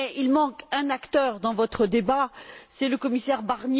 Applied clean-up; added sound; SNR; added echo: none; none; none; none.